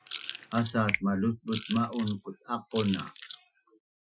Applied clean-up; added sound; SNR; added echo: classical method Wiener filter.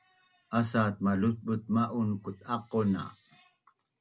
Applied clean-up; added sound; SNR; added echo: none; none; none; none.